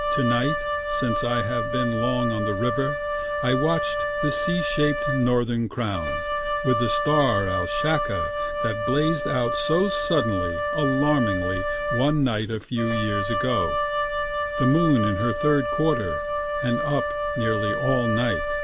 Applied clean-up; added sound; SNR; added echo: none; Wind instrument, woodwind instrument; 1 dB; none.